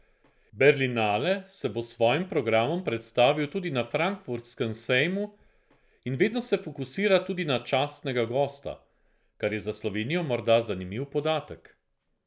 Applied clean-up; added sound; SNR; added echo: none; none; none; none.